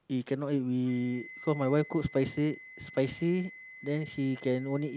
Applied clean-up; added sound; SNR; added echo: none; Wind instrument, woodwind instrument; 18 dB; none.